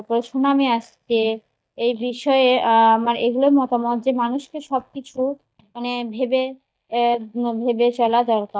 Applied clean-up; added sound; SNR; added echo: neural mask model DeepFilterNet 3.